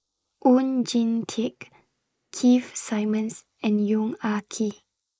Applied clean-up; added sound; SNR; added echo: neural mask model Resemble Enhance denoiser.